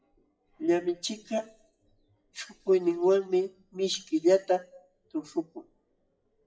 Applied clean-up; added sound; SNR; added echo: classical method WPE with log-MMSE.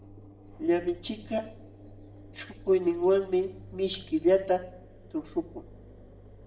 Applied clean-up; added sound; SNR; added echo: none; Engine; 18 dB; reverberation time 0.8 s.